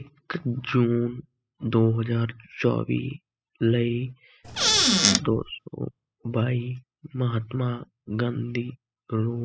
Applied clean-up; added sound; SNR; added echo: classical method spectral subtraction.